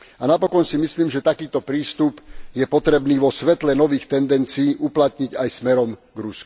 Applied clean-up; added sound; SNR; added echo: none; none; none; none.